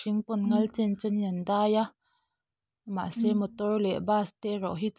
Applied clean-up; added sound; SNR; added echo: none; Brass instrument; 3 dB; none.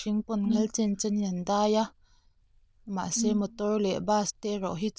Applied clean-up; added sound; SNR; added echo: neural diffusion model UNIVERSE++.